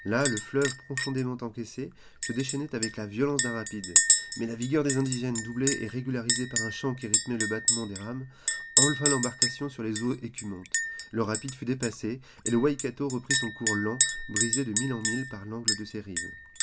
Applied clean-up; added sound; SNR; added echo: none; Chink, clink; -3 dB; none.